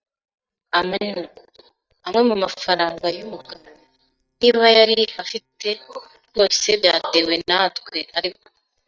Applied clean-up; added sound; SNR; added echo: neural mask model DeepFilterNet 3.